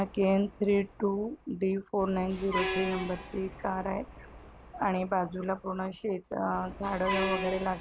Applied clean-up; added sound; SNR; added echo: none; Truck; 9 dB; none.